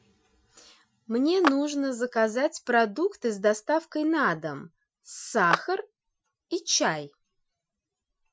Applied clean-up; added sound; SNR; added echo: classical method Wiener filter.